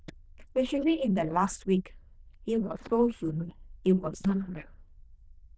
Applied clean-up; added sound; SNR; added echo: neural diffusion model UNIVERSE++.